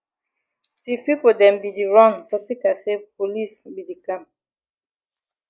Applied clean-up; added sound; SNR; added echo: neural mask model Resemble Enhance denoiser.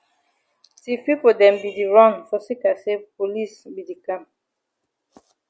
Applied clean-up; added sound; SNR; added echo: none; none; none; none.